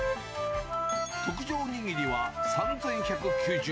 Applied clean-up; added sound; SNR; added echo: none; Wind instrument, woodwind instrument; -2 dB; none.